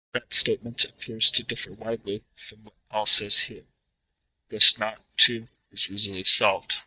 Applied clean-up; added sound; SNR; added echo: neural mask model DeepFilterNet 3.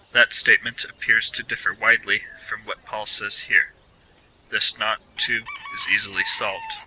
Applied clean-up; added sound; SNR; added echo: none; Bird / Chicken, rooster; 20 dB; none.